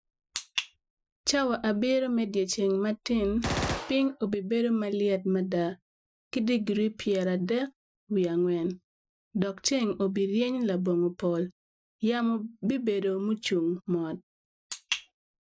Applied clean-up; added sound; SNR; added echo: classical method Wiener filter.